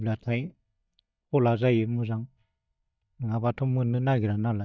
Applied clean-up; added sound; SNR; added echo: neural mask model DeepFilterNet 3.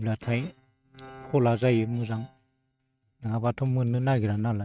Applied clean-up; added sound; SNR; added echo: neural mask model RNNoise.